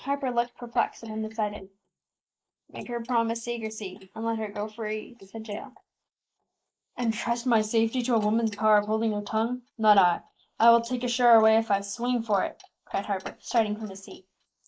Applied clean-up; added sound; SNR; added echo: neural mask model Resemble Enhance denoiser.